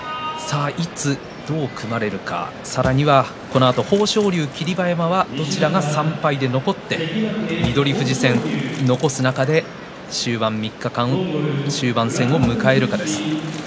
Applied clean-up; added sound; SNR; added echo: none; Water / Splash, splatter; 18 dB; none.